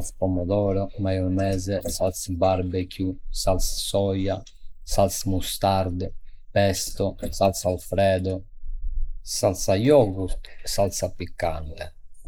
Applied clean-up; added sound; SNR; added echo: neural mask model Resemble Enhance denoiser.